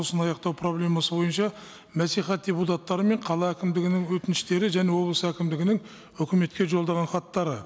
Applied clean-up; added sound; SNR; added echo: none; none; none; none.